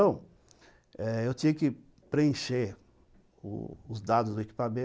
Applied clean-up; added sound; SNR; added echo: none; none; none; none.